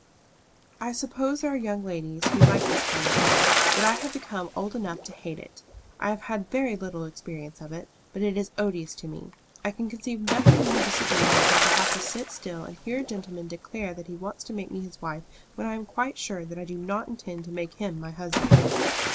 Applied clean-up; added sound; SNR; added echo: none; Splash, splatter; -4 dB; none.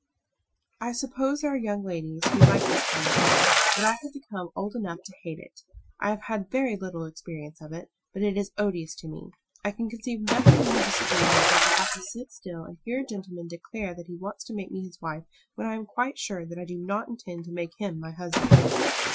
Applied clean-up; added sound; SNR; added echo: classical method Wiener filter.